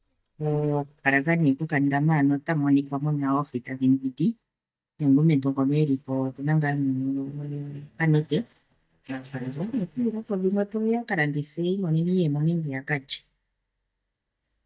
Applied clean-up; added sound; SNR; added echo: neural mask model DeepFilterNet 3.